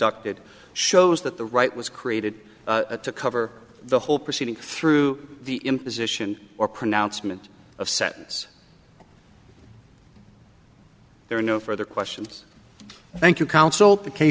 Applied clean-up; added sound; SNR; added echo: none; none; none; none.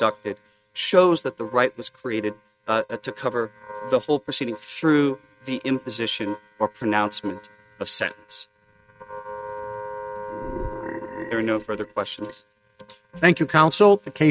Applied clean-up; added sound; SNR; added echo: neural mask model RNNoise.